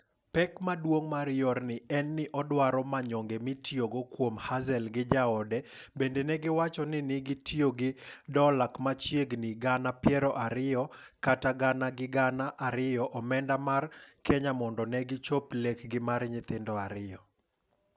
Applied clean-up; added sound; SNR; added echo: none; none; none; none.